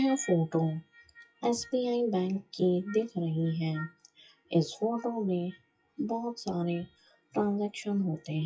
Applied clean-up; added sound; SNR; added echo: classical method WPE with log-MMSE.